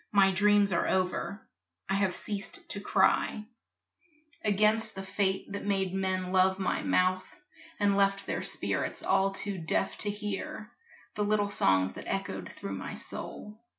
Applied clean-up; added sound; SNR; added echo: none; none; none; none.